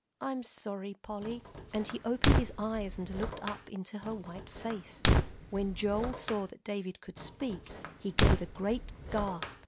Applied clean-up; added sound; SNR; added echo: none; Fire; -5 dB; none.